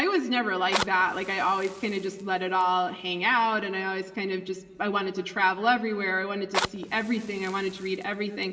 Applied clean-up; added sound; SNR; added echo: none; Fire; 12 dB; reverberation time 2.0 s.